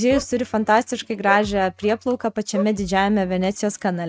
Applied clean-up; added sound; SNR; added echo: neural mask model RNNoise.